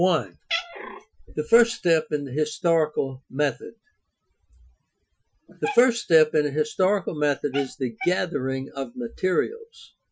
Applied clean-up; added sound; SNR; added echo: classical method Wiener filter.